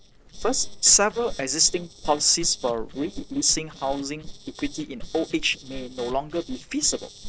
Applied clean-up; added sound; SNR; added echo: neural separator model SepFormer DNS4.